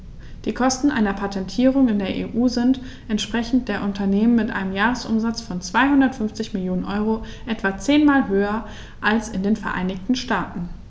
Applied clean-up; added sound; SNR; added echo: none; none; none; none.